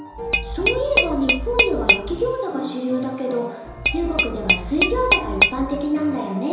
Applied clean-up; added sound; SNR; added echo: none; Tap / Glass; -1 dB; reverberation time 1.0 s.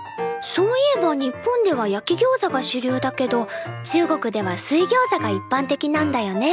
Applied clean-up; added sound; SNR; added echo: none; none; none; none.